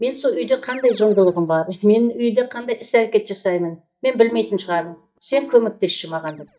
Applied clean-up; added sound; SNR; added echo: neural mask model DeepFilterNet 3.